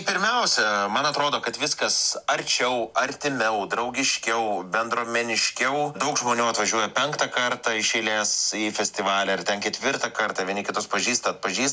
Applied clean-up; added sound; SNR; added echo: none; none; none; none.